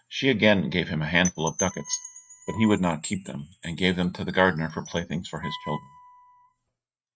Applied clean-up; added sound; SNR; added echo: neural mask model RNNoise.